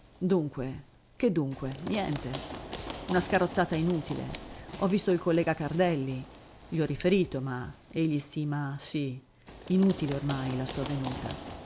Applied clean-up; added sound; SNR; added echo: none; Scissors + Run; 13 dB; none.